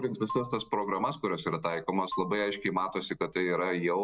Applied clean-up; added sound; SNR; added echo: none; Marimba, xylophone; 15 dB; none.